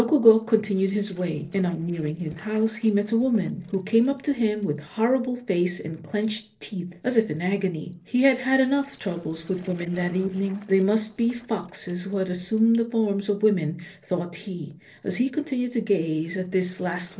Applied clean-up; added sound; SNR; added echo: neural separator model SepFormer DNS4.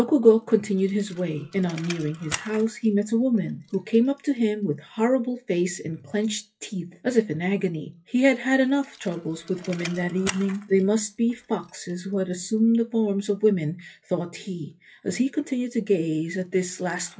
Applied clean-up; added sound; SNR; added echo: classical method WPE with log-MMSE.